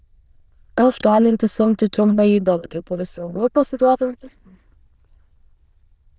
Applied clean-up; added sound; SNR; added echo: neural diffusion model UNIVERSE++.